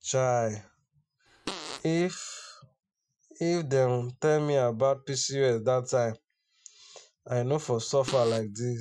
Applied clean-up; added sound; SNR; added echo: classical method Wiener filter.